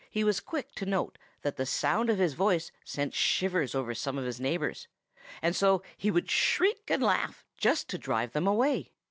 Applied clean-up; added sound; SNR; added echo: none; none; none; none.